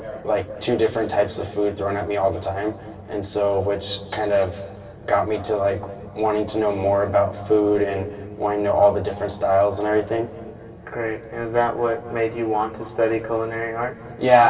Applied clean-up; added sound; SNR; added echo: none; none; none; reverberation time 2.3 s.